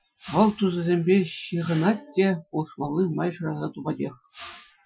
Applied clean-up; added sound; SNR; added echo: classical method Wiener filter.